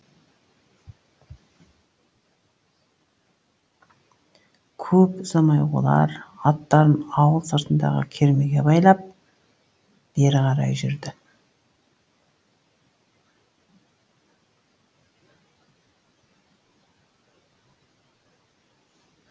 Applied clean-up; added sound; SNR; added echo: none; none; none; none.